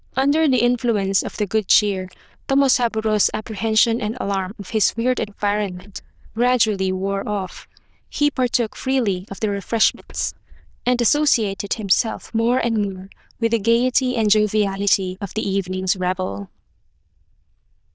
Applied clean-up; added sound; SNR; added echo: neural diffusion model UNIVERSE++.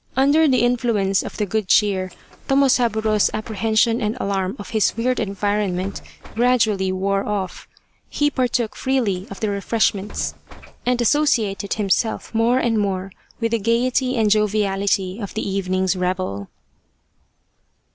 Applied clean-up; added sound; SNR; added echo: none; Bus; 18 dB; none.